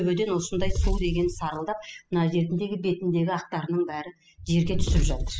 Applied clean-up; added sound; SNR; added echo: classical method spectral subtraction.